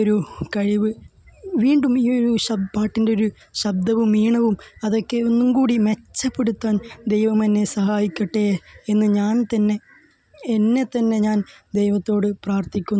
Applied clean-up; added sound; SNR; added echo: none; none; none; none.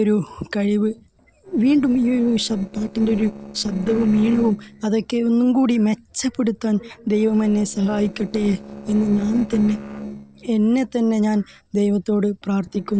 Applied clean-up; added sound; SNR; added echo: neural separator model SepFormer DNS4.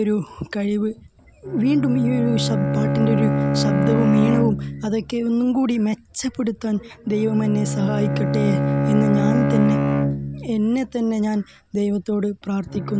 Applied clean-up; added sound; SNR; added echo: none; Bowed string instrument; 2 dB; none.